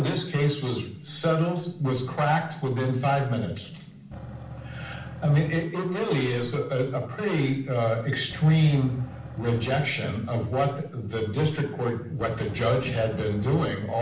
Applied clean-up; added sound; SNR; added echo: none; Engine / Truck / Car; 13 dB; reverberation time 0.6 s.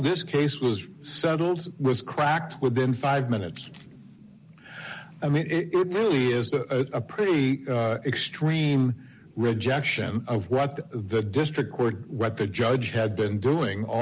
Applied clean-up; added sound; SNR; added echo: none; none; none; none.